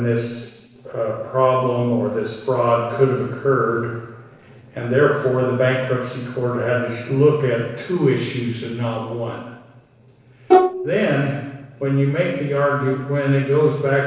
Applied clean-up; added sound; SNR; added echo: neural separator model SepFormer DNS4.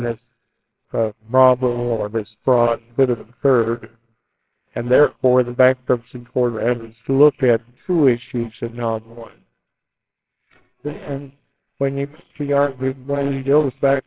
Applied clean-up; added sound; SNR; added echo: neural separator model SepFormer WHAMR!.